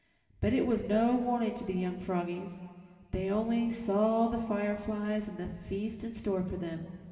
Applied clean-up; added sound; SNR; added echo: none; none; none; reverberation time 2.1 s.